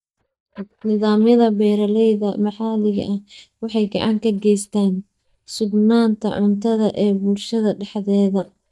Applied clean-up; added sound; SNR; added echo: neural mask model DeepFilterNet 3.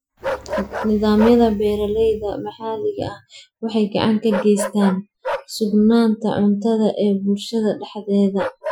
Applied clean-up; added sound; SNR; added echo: classical method Wiener filter.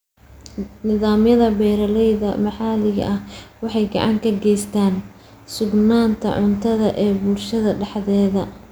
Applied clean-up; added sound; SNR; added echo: none; none; none; none.